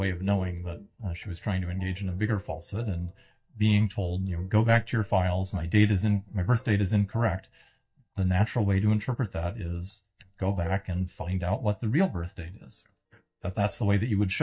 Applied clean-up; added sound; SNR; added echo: neural mask model DeepFilterNet 3.